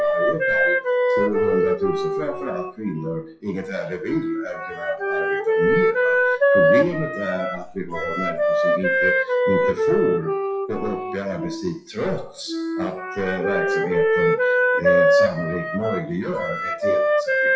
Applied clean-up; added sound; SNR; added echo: classical method WPE with log-MMSE.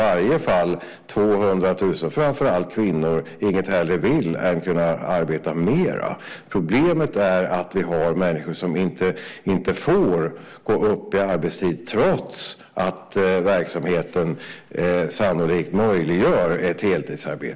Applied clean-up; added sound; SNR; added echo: none; none; none; none.